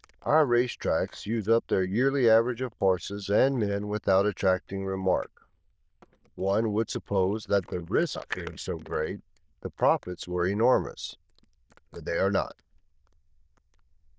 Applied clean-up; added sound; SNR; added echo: neural diffusion model UNIVERSE++.